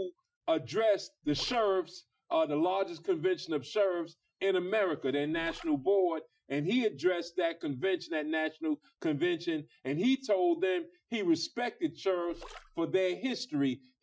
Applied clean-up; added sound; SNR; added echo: classical method Wiener filter.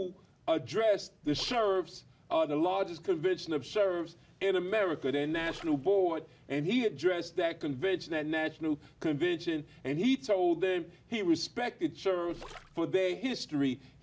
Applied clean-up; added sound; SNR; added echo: none; Gurgling; 19 dB; none.